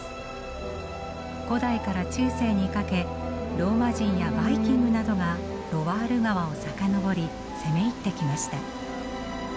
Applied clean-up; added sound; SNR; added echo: none; Wind instrument, woodwind instrument; 17 dB; none.